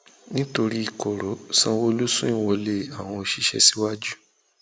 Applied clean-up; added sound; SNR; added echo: none; none; none; none.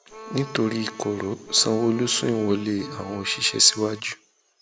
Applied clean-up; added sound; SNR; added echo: none; Bowed string instrument; 17 dB; none.